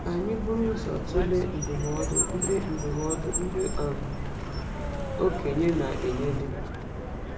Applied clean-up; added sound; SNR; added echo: none; Car; 1 dB; reverberation time 0.8 s.